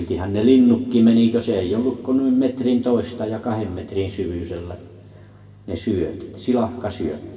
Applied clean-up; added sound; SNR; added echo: none; none; none; reverberation time 1.5 s.